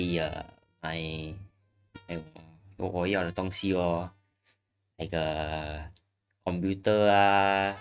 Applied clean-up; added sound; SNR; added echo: neural mask model RNNoise.